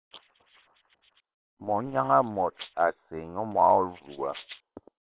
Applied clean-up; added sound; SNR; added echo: neural separator model SepFormer WHAM!.